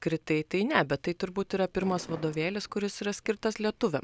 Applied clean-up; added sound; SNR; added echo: none; Fireworks; 17 dB; none.